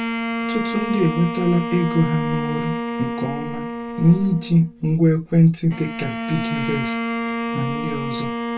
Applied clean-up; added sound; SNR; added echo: none; Bowed string instrument; 5 dB; reverberation time 0.2 s.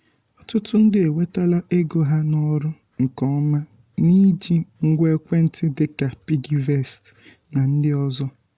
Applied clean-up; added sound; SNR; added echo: none; none; none; none.